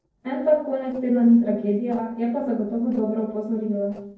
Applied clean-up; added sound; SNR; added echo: neural separator model SepFormer DNS4.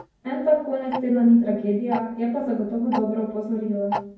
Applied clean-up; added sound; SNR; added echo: none; Tick-tock; 13 dB; reverberation time 0.9 s.